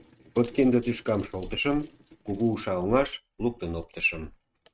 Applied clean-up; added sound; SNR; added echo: neural mask model RNNoise.